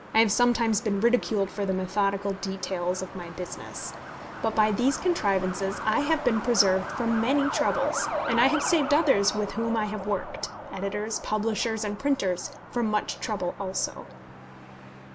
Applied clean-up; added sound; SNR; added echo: none; Truck; 9 dB; none.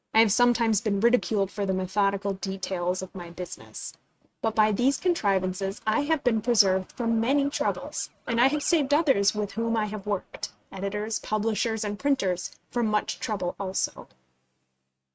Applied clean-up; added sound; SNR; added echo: neural mask model RNNoise.